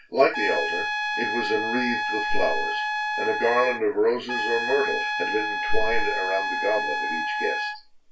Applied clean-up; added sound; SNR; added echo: none; Trumpet; 2 dB; reverberation time 0.2 s.